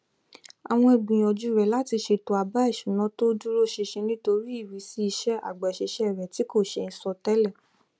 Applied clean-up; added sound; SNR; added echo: none; none; none; none.